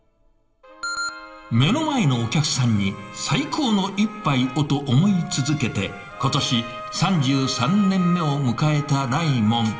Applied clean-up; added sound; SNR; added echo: none; none; none; reverberation time 2.9 s.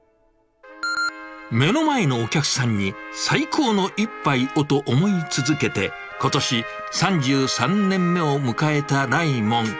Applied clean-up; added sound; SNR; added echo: none; none; none; none.